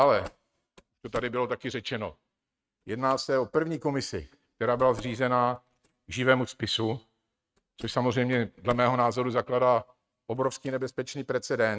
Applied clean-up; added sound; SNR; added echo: neural mask model RNNoise.